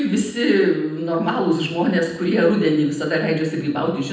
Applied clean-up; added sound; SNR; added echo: none; none; none; reverberation time 0.8 s.